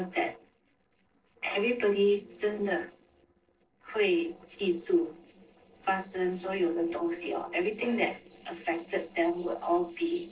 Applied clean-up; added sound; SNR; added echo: neural separator model SepFormer DNS4.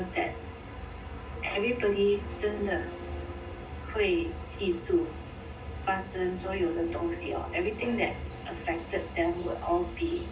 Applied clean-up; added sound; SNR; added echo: none; Bowed string instrument; 17 dB; reverberation time 0.2 s.